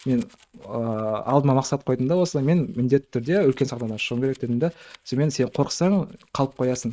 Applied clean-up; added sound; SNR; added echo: neural mask model RNNoise.